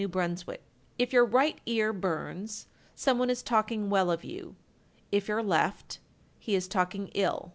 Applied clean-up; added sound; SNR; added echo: none; none; none; none.